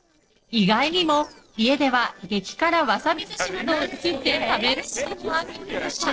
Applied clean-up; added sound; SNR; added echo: neural separator model SepFormer DNS4.